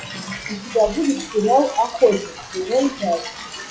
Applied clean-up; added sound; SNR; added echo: classical method log-MMSE.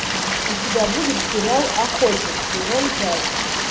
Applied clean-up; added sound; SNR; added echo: none; Stream; -1 dB; none.